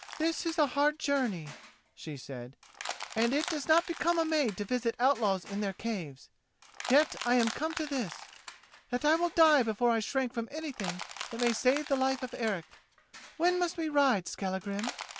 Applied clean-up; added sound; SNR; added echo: none; Crushing; 14 dB; none.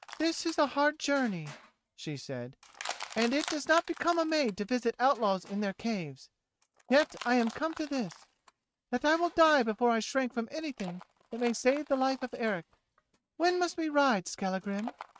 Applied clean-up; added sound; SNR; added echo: neural mask model RNNoise.